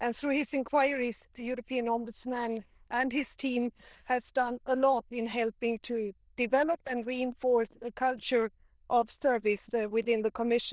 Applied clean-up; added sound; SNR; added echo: neural diffusion model UNIVERSE++.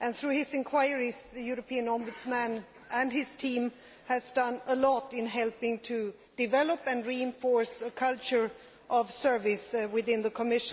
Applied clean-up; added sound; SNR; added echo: none; none; none; none.